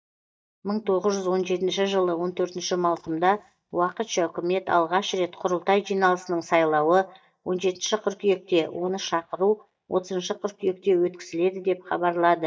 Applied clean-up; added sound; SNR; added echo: neural mask model DeepFilterNet 3.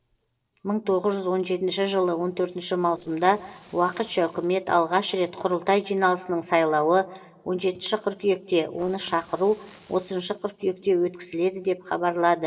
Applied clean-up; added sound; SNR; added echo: neural separator model SepFormer DNS4.